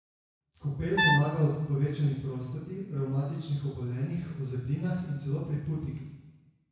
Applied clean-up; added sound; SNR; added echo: none; Brass instrument; 0 dB; reverberation time 1.0 s.